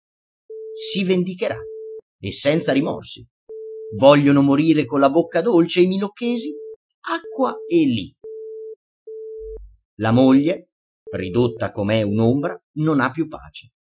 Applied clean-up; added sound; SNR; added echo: classical method Wiener filter.